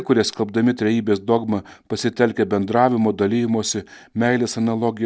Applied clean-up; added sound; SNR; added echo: none; none; none; none.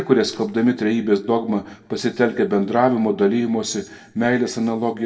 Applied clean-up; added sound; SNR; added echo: none; none; none; reverberation time 0.6 s.